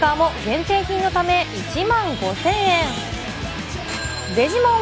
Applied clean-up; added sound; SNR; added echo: none; Traffic noise, roadway noise / Vehicle horn, car horn, honking; 15 dB; none.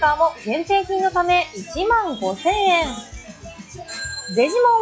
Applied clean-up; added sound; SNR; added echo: classical method log-MMSE.